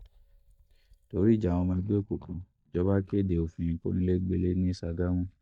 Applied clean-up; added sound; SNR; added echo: neural mask model DeepFilterNet 3.